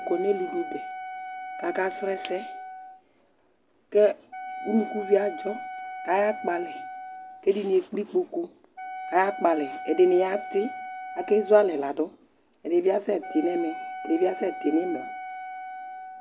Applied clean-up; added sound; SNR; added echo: none; Wind instrument, woodwind instrument; 11 dB; none.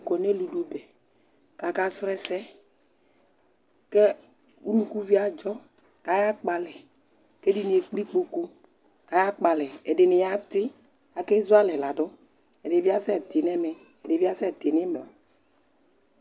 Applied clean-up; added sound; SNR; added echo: none; none; none; none.